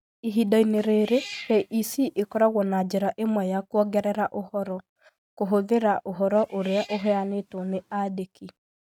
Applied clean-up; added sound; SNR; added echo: neural mask model RNNoise.